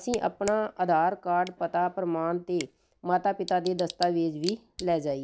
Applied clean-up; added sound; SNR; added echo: none; Tick / Bicycle; 17 dB; none.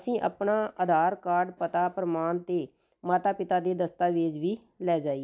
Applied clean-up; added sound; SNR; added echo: none; none; none; none.